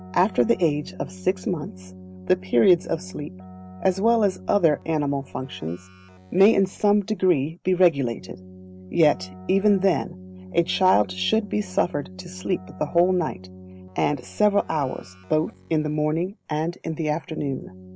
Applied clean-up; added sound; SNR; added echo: none; Keyboard (musical); 18 dB; none.